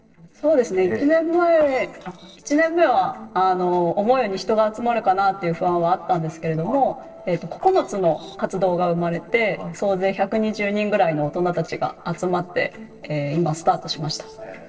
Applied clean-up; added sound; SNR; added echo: neural separator model SepFormer DNS4.